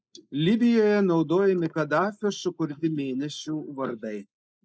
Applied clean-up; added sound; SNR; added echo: neural mask model Resemble Enhance denoiser.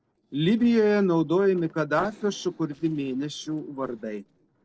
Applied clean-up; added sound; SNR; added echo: neural separator model SepFormer DNS4.